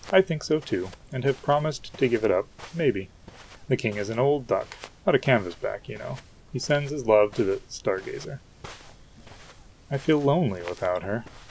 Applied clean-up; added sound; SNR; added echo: none; Bird + Walk, footsteps; 20 dB; none.